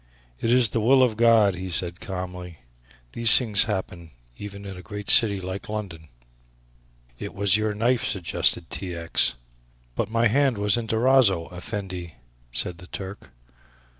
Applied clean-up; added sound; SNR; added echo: none; none; none; none.